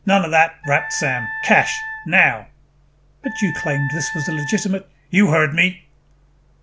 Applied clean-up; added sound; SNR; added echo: none; Wind instrument, woodwind instrument; 10 dB; none.